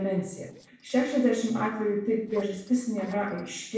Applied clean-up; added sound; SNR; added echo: neural separator model SepFormer DNS4.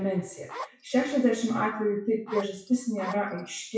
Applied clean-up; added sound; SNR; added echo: classical method WPE with log-MMSE.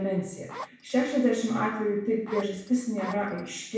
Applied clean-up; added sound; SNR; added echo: none; Zipper (clothing); 14 dB; reverberation time 0.7 s.